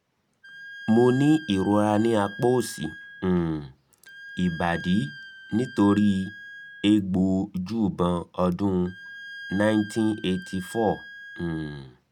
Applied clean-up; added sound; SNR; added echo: none; Wind instrument, woodwind instrument; 17 dB; none.